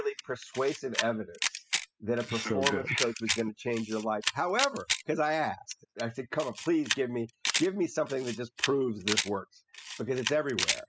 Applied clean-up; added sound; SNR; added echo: classical method spectral subtraction.